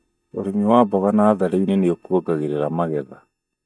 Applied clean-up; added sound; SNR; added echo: neural mask model DeepFilterNet 3.